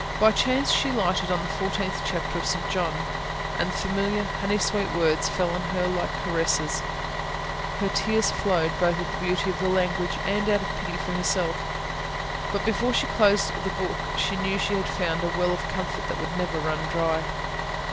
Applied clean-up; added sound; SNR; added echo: none; Bus; 2 dB; none.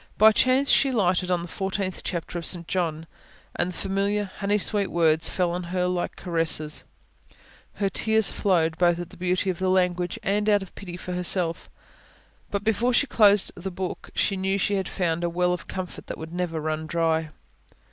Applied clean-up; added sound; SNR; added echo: none; none; none; none.